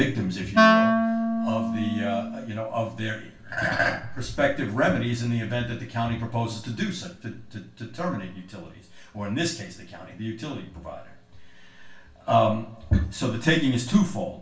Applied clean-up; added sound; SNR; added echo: none; Wind instrument, woodwind instrument; -4 dB; reverberation time 0.3 s.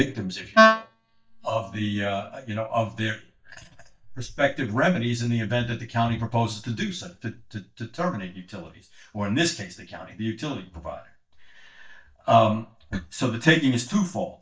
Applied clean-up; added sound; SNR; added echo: neural mask model DeepFilterNet 3.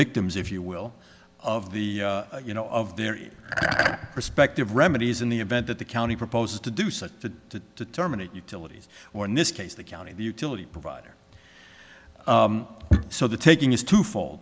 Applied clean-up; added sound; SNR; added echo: none; none; none; none.